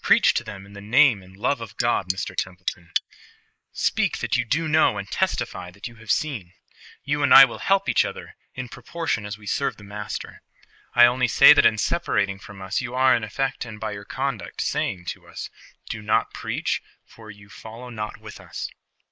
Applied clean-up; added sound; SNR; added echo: neural mask model Resemble Enhance denoiser.